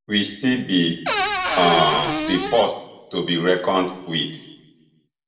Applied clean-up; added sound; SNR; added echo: none; Cupboard open or close / Door; 1 dB; reverberation time 0.8 s.